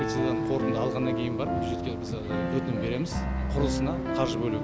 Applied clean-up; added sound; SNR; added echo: none; Piano; -1 dB; none.